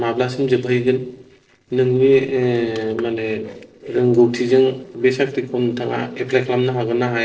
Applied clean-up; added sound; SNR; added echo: neural separator model SepFormer DNS4.